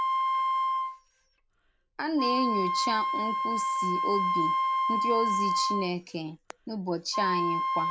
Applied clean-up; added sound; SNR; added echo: none; Wind instrument, woodwind instrument; -4 dB; none.